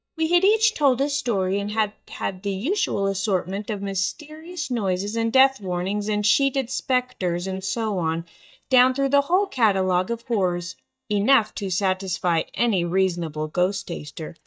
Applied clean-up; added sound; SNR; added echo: neural mask model DeepFilterNet 3.